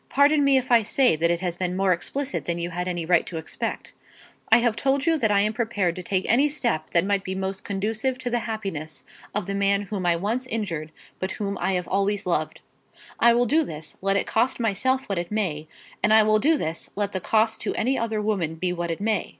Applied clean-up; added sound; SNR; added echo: none; none; none; none.